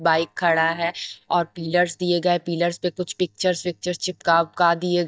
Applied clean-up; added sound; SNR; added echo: neural mask model DeepFilterNet 3.